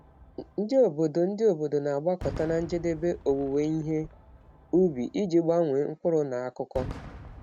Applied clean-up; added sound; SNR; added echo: none; Fireworks; 17 dB; none.